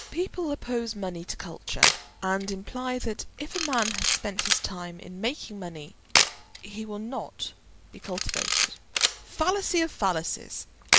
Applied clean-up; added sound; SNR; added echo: none; Camera; -1 dB; none.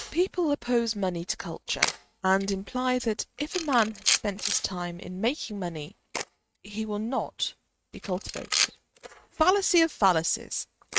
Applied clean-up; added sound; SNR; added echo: neural mask model RNNoise.